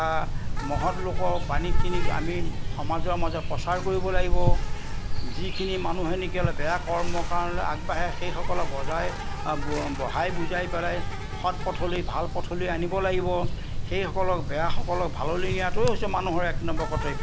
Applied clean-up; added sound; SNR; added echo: none; Insect; -4 dB; none.